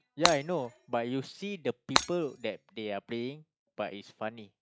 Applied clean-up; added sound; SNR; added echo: classical method log-MMSE.